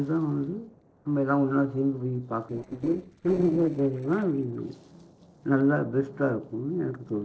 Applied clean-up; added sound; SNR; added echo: neural separator model SepFormer DNS4.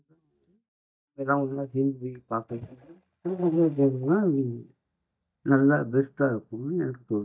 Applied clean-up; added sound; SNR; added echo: neural mask model DeepFilterNet 3.